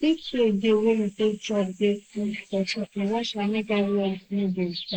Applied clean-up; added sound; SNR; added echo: neural mask model Resemble Enhance denoiser.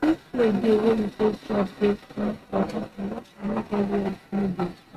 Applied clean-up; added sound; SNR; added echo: neural mask model RNNoise.